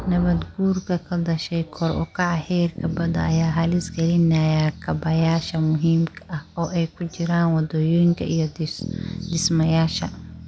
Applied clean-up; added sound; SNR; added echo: none; Bass guitar; 15 dB; none.